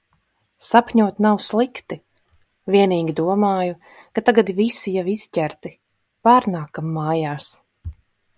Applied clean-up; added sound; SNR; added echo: none; none; none; none.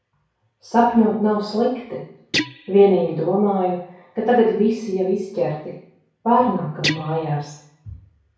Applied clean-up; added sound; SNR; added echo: none; Guitar; 9 dB; reverberation time 0.6 s.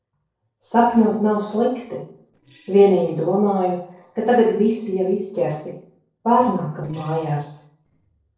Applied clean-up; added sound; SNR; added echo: neural separator model SepFormer DNS4.